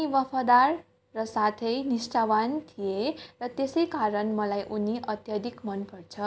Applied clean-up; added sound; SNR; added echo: none; none; none; none.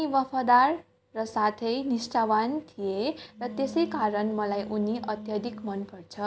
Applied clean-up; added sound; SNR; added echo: none; Wind instrument, woodwind instrument; 13 dB; none.